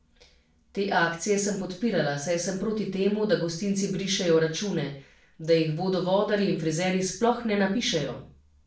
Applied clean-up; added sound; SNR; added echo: none; none; none; reverberation time 0.4 s.